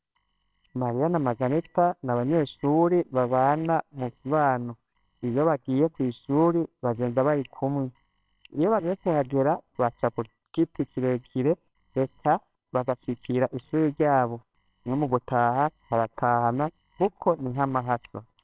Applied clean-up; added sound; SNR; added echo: neural separator model SepFormer WHAMR!.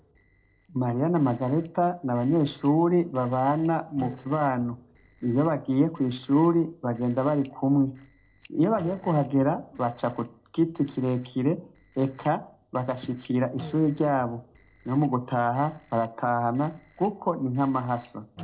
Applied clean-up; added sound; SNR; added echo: neural separator model SepFormer DNS4.